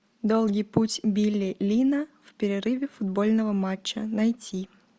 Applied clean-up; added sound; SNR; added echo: none; none; none; none.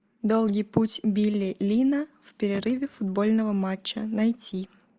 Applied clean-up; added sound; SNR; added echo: neural mask model Resemble Enhance denoiser.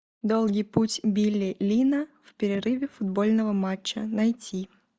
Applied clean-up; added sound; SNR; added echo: neural mask model DeepFilterNet 3.